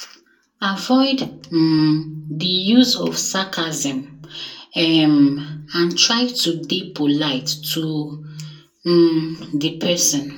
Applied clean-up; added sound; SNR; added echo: none; none; none; reverberation time 0.2 s.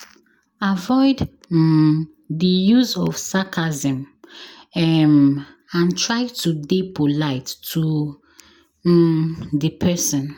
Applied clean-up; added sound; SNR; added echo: none; none; none; none.